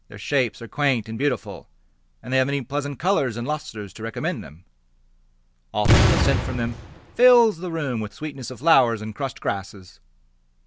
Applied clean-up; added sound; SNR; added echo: none; Boom; -3 dB; none.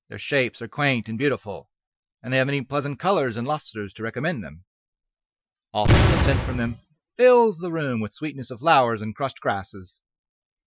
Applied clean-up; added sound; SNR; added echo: classical method Wiener filter.